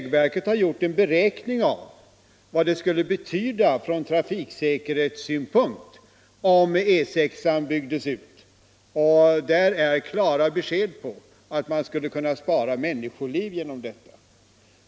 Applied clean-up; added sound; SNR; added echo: none; none; none; none.